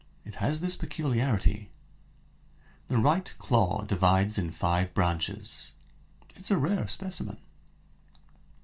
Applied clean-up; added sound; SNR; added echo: none; none; none; reverberation time 0.2 s.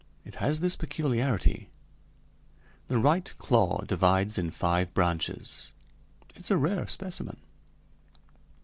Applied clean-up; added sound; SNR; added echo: none; none; none; none.